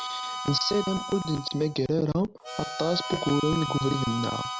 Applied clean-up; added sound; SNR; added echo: none; Harmonica; 7 dB; none.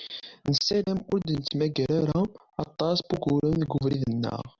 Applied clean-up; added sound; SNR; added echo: none; none; none; none.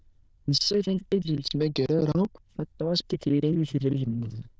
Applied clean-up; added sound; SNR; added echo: neural diffusion model UNIVERSE++.